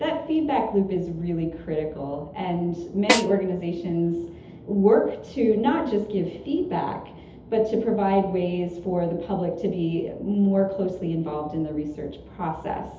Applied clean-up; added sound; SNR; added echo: none; Snare drum; 2 dB; reverberation time 0.8 s.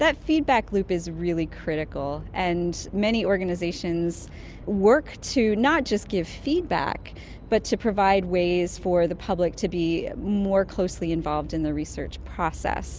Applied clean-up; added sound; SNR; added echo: none; none; none; none.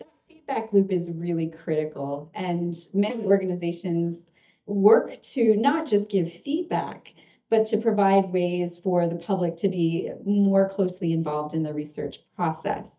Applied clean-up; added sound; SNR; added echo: neural mask model DeepFilterNet 3.